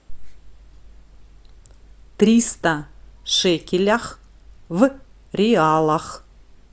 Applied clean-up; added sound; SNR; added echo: none; none; none; none.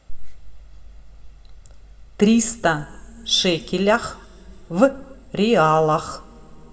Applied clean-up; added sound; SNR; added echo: none; none; none; reverberation time 2.0 s.